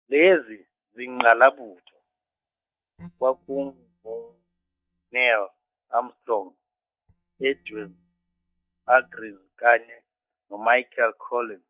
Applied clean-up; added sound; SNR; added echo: neural mask model DeepFilterNet 3.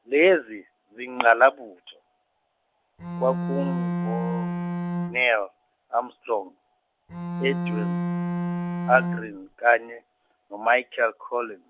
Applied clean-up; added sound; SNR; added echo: none; Bowed string instrument; 2 dB; none.